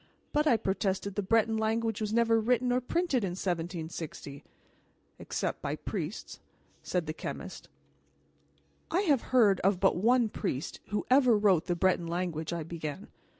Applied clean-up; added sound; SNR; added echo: none; none; none; none.